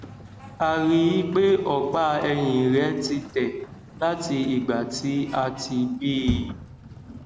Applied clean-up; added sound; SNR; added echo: none; Sliding door; 14 dB; none.